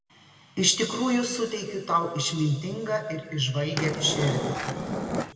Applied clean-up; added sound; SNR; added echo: none; Skateboard; 2 dB; reverberation time 1.9 s.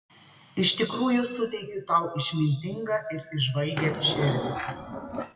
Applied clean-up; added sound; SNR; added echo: classical method WPE with log-MMSE.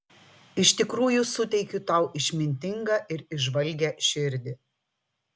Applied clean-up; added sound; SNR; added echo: none; none; none; none.